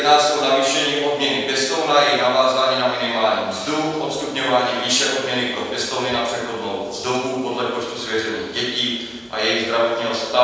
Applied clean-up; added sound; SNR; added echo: none; none; none; reverberation time 1.2 s.